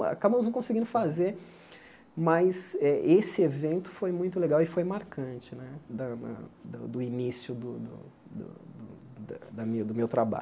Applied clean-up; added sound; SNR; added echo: none; none; none; none.